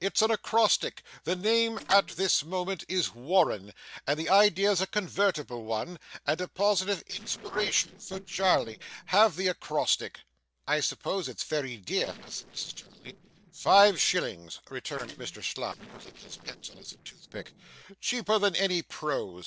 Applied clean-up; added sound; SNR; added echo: neural separator model SepFormer DNS4.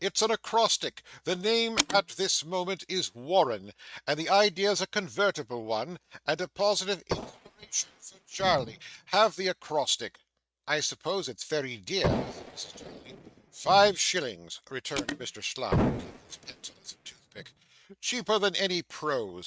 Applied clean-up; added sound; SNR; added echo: neural mask model RNNoise.